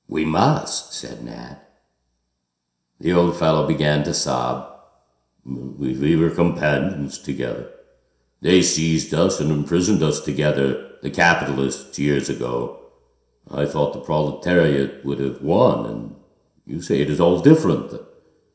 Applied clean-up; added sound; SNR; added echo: none; none; none; reverberation time 0.7 s.